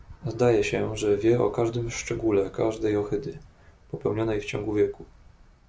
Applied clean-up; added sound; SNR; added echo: none; none; none; none.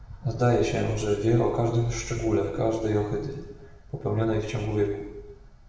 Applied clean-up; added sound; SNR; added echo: none; none; none; reverberation time 0.9 s.